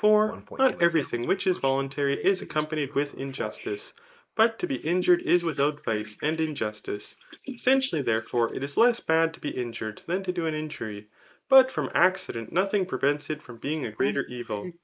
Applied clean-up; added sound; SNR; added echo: neural mask model Resemble Enhance denoiser.